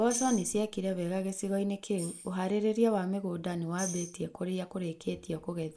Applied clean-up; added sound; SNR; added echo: neural mask model Resemble Enhance denoiser.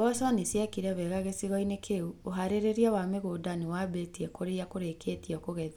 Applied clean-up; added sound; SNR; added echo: none; none; none; none.